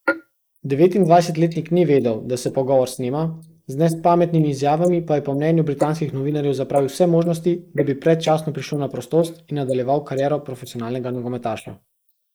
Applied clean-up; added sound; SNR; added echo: neural mask model Resemble Enhance denoiser.